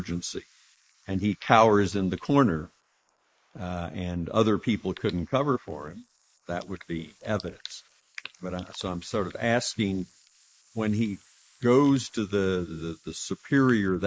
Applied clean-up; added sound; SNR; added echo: neural mask model Resemble Enhance denoiser.